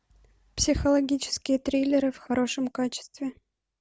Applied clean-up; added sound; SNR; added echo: none; none; none; none.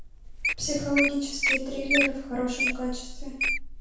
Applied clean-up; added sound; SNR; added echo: none; Wild animals; -1 dB; reverberation time 0.6 s.